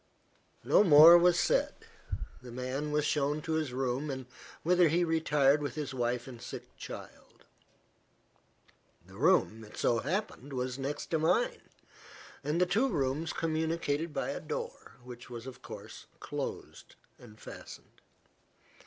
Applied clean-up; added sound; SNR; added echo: none; none; none; none.